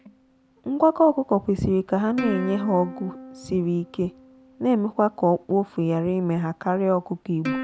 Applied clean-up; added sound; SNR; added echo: none; Plucked string instrument; 13 dB; none.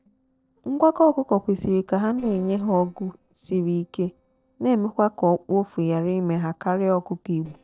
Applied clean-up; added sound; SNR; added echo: neural separator model SepFormer DNS4.